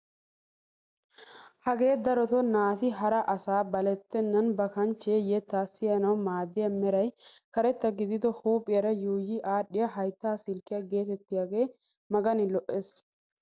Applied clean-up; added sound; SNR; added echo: none; none; none; none.